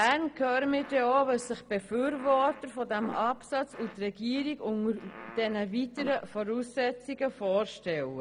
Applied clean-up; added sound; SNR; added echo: none; Fart; 17 dB; none.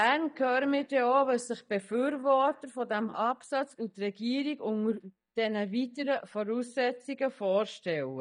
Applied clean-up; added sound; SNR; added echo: neural mask model DeepFilterNet 3.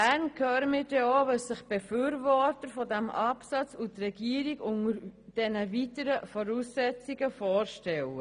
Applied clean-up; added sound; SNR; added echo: none; none; none; none.